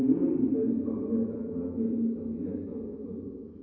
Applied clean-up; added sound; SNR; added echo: none; none; none; reverberation time 2.2 s.